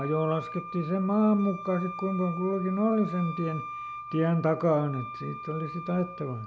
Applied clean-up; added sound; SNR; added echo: none; Wind instrument, woodwind instrument; 11 dB; none.